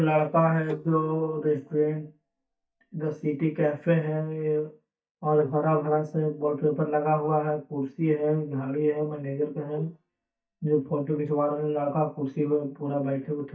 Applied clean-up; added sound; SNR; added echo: neural mask model DeepFilterNet 3.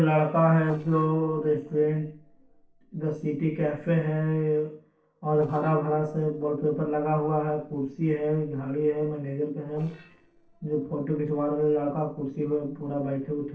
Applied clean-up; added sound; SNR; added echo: neural separator model SepFormer DNS4.